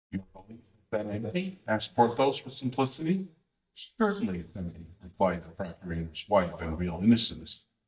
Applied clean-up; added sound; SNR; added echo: neural mask model DeepFilterNet 3.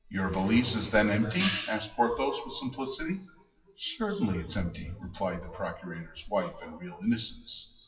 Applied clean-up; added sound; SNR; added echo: classical method WPE with log-MMSE.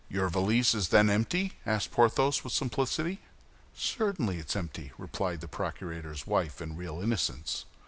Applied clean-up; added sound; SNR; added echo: none; none; none; none.